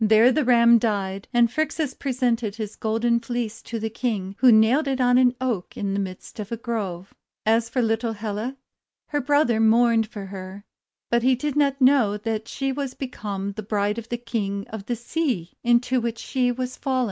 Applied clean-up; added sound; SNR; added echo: none; none; none; none.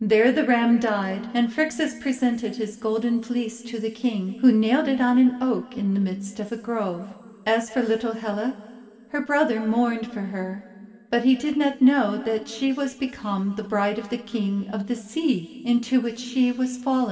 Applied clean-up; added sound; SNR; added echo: none; none; none; reverberation time 2.8 s.